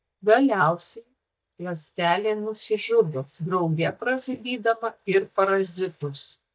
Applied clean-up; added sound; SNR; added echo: neural mask model DeepFilterNet 3.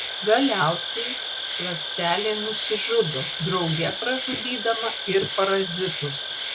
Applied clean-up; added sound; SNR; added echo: none; Insect; 4 dB; none.